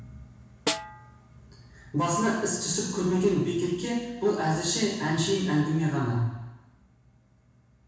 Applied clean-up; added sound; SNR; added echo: none; Snare drum; 8 dB; reverberation time 1.1 s.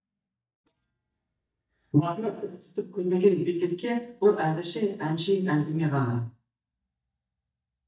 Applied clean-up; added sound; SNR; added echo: neural mask model DeepFilterNet 3.